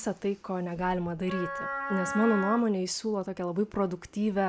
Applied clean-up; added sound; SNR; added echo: none; Wind instrument, woodwind instrument; 6 dB; none.